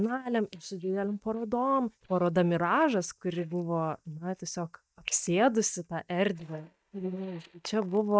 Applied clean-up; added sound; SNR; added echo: neural mask model DeepFilterNet 3.